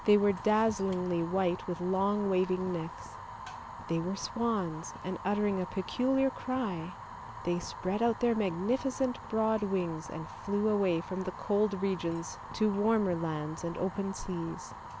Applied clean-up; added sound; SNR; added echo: none; Fire; 12 dB; none.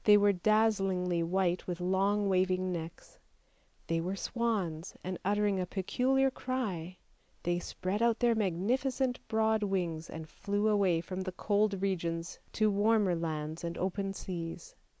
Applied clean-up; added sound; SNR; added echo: none; none; none; none.